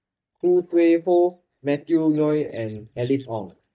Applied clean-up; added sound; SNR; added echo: neural mask model DeepFilterNet 3.